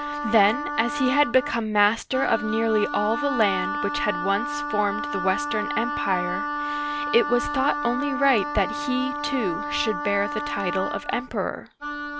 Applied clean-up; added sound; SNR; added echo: none; Wind instrument, woodwind instrument; 4 dB; none.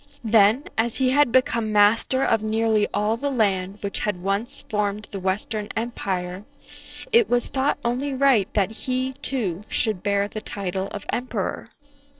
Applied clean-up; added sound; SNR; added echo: neural separator model SepFormer DNS4.